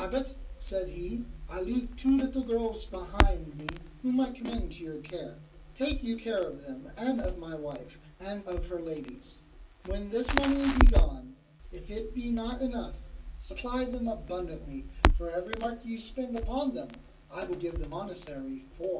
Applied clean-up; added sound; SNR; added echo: none; Crackle; -1 dB; reverberation time 0.3 s.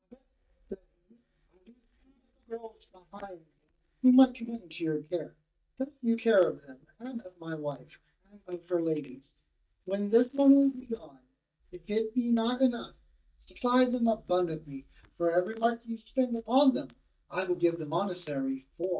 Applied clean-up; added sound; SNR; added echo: neural mask model DeepFilterNet 3.